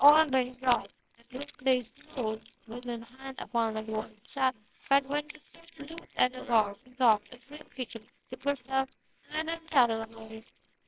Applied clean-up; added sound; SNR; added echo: neural separator model SepFormer WHAMR!.